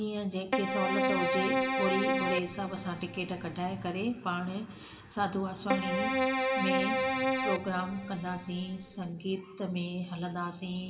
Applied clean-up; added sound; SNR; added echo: none; Keyboard (musical); -3 dB; reverberation time 1.3 s.